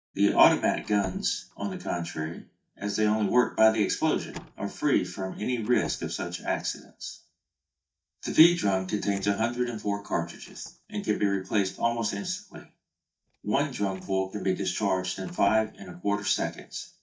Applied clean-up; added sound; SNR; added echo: neural mask model DeepFilterNet 3.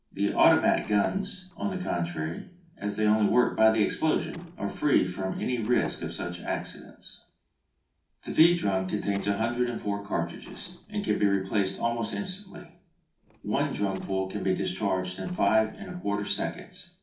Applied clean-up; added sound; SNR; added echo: neural separator model SepFormer DNS4.